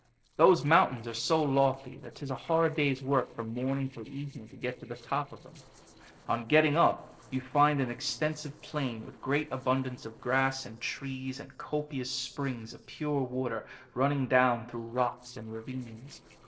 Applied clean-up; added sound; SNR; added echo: neural separator model SepFormer DNS4.